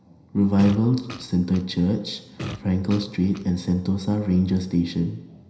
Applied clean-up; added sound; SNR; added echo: none; Fart; 14 dB; reverberation time 0.9 s.